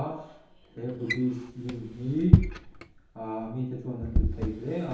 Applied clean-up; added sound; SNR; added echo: none; Drawer open or close; -4 dB; reverberation time 2.2 s.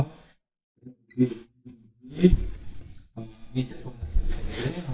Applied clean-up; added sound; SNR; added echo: neural mask model DeepFilterNet 3.